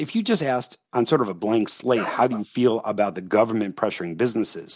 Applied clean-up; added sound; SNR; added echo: neural mask model Resemble Enhance denoiser.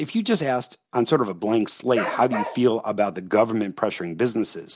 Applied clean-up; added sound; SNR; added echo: none; Bark; 8 dB; none.